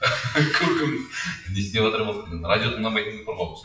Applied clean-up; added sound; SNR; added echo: classical method WPE with log-MMSE.